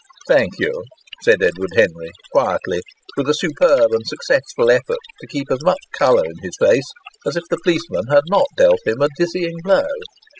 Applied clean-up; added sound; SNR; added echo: classical method spectral subtraction.